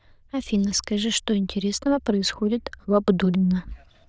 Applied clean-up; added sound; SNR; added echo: neural diffusion model UNIVERSE++.